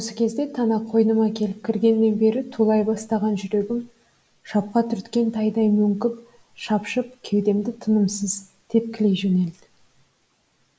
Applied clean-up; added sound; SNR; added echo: none; none; none; none.